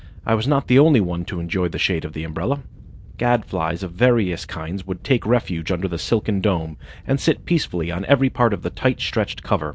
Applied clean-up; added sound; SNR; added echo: none; Wind / Boat, Water vehicle; 18 dB; none.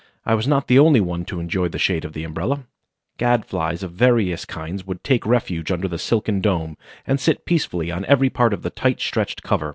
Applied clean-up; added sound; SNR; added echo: none; none; none; none.